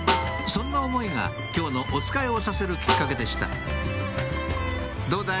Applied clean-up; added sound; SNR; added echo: none; Snare drum; 6 dB; none.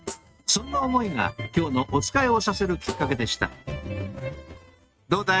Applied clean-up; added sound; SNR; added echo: neural mask model RNNoise.